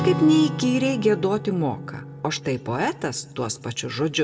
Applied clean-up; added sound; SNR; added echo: none; Acoustic guitar / Strum; 9 dB; reverberation time 0.7 s.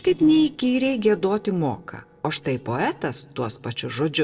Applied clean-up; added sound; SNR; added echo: neural separator model SepFormer DNS4.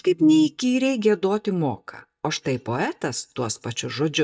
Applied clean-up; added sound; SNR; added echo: neural mask model DeepFilterNet 3.